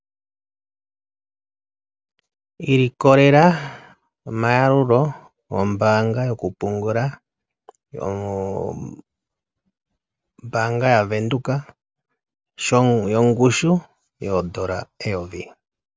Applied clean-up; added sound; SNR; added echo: none; none; none; none.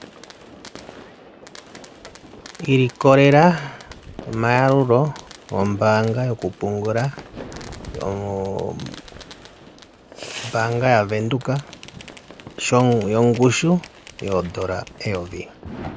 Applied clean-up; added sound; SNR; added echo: none; Fireworks; 18 dB; none.